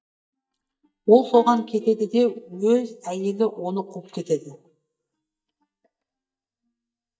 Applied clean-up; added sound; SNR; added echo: neural mask model DeepFilterNet 3.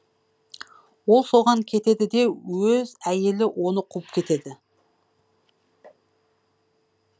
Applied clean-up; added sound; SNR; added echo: none; none; none; none.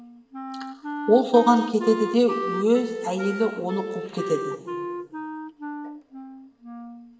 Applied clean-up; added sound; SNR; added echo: none; Wind instrument, woodwind instrument; 8 dB; reverberation time 1.7 s.